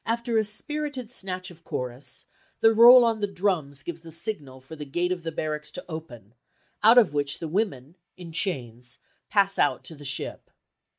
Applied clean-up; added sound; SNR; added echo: neural mask model Resemble Enhance denoiser.